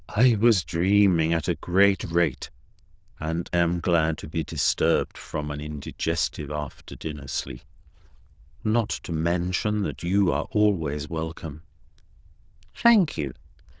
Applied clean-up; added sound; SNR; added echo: neural diffusion model UNIVERSE++.